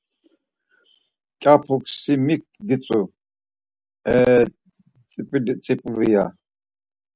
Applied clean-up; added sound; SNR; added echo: none; none; none; none.